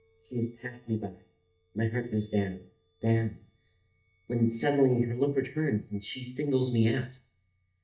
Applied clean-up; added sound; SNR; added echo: neural mask model DeepFilterNet 3.